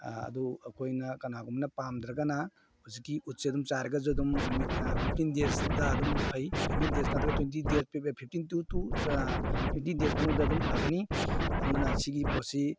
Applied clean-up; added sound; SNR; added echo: none; Scratching (performance technique); -3 dB; none.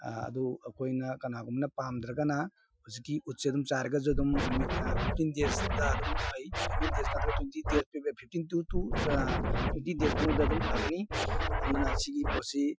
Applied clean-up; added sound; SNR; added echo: classical method Wiener filter.